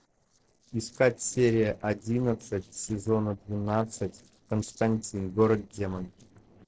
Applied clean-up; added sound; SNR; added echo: neural separator model SepFormer DNS4.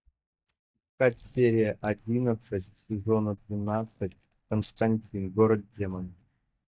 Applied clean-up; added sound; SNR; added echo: neural mask model DeepFilterNet 3.